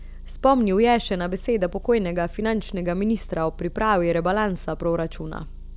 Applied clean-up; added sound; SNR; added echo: none; Motor vehicle (road) / Engine; 13 dB; none.